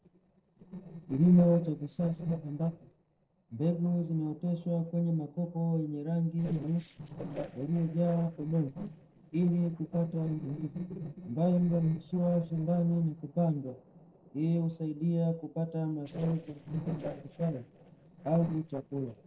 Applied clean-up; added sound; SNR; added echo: neural separator model SepFormer DNS4.